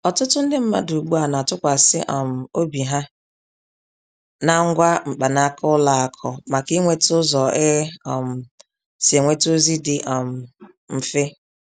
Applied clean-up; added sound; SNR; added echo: none; none; none; none.